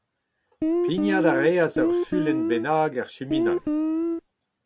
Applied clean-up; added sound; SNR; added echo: none; Guitar; -2 dB; none.